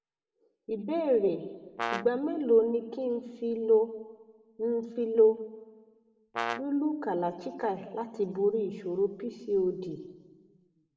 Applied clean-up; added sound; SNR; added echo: none; Brass instrument; 8 dB; reverberation time 1.3 s.